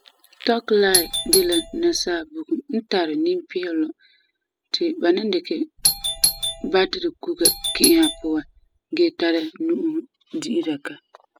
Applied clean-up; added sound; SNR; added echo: classical method spectral subtraction.